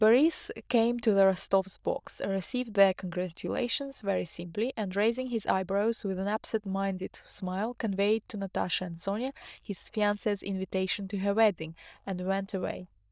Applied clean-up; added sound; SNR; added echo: neural diffusion model UNIVERSE++.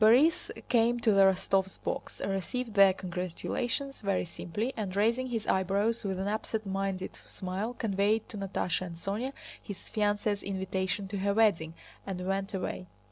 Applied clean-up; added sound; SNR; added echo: none; none; none; none.